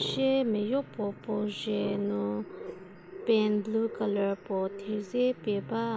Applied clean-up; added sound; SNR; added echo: none; Growling; 13 dB; none.